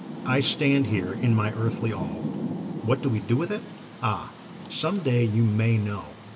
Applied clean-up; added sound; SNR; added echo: none; Rain; 9 dB; reverberation time 1.1 s.